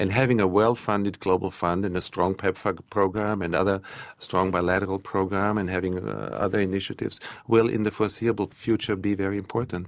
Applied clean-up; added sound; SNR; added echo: neural separator model SepFormer DNS4.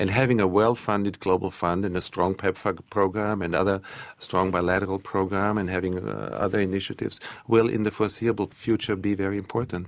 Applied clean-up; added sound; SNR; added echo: none; none; none; none.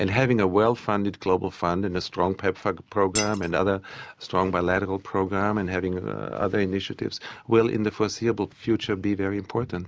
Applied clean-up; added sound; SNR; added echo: none; Shatter; 6 dB; none.